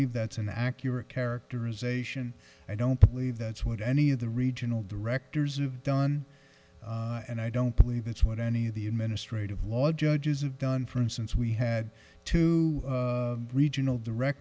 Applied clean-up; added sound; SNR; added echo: none; none; none; none.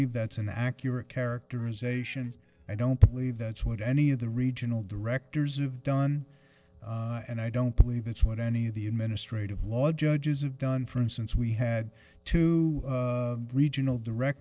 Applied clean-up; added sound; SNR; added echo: neural separator model SepFormer DNS4.